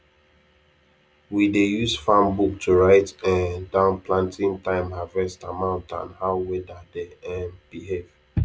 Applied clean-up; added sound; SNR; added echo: none; none; none; none.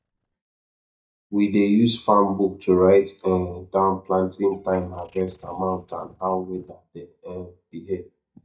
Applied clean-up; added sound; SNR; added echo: neural mask model DeepFilterNet 3.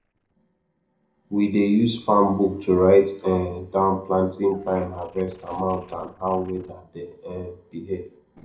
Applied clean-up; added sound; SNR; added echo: neural separator model SepFormer DNS4.